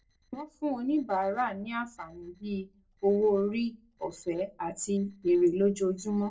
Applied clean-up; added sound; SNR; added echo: neural separator model SepFormer DNS4.